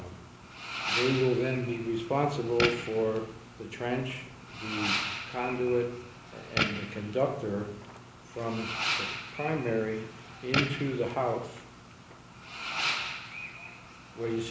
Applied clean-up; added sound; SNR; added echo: none; Fireworks; 4 dB; none.